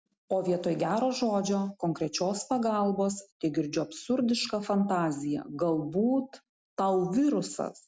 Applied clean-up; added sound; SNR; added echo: none; none; none; none.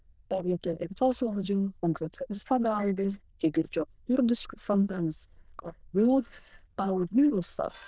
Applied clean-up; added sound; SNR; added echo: neural diffusion model UNIVERSE++.